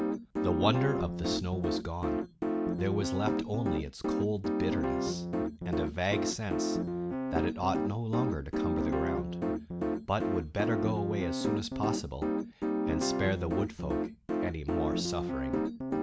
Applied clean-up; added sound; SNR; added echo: none; Piano; -3 dB; none.